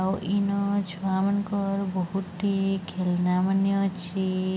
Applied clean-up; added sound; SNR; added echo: none; none; none; none.